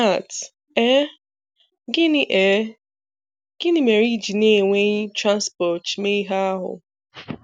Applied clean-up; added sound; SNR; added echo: none; none; none; none.